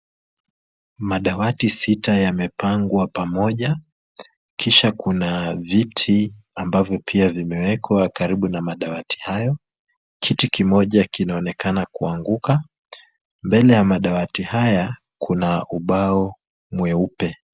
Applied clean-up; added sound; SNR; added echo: none; none; none; none.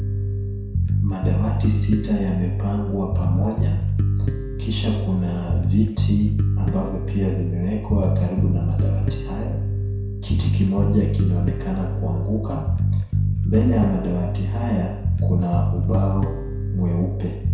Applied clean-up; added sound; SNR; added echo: none; Bass guitar; -4 dB; reverberation time 0.7 s.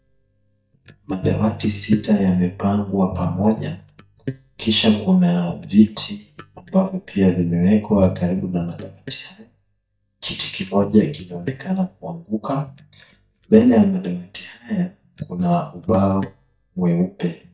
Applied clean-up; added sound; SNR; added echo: neural mask model DeepFilterNet 3.